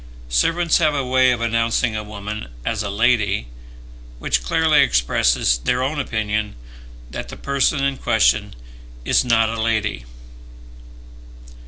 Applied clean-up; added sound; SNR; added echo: none; none; none; none.